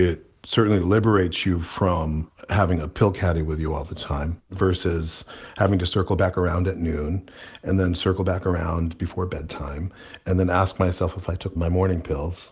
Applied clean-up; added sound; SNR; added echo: none; none; none; none.